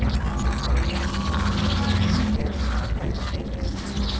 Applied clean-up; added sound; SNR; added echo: neural separator model SepFormer DNS4.